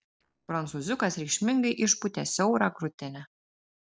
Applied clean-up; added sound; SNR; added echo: neural separator model SepFormer DNS4.